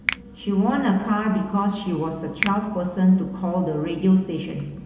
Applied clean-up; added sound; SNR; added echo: none; Finger snapping; 13 dB; reverberation time 3.0 s.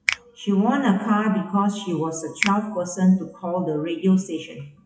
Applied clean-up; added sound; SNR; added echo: classical method WPE with log-MMSE.